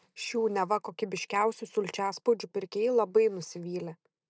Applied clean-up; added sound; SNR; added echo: none; none; none; none.